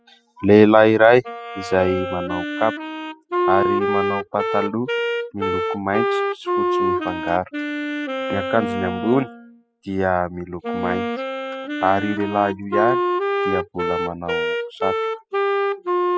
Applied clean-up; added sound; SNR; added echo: classical method spectral subtraction.